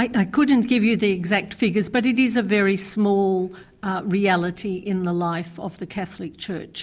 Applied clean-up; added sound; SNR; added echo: none; none; none; none.